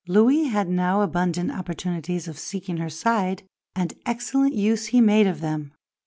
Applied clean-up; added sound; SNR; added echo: none; none; none; none.